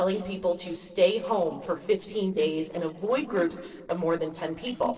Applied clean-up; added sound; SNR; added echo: neural separator model SepFormer DNS4.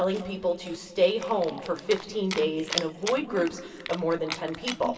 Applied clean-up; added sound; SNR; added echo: none; Chewing, mastication; 12 dB; reverberation time 2.2 s.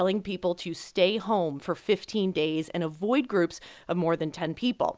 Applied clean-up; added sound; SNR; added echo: none; none; none; none.